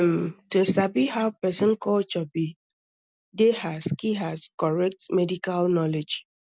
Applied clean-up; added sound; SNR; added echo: none; none; none; none.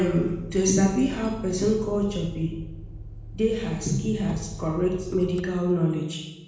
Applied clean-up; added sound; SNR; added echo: none; Motor vehicle (road); 13 dB; reverberation time 1.0 s.